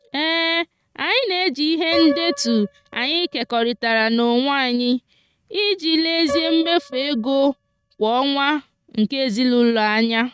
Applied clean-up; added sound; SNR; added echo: neural mask model RNNoise.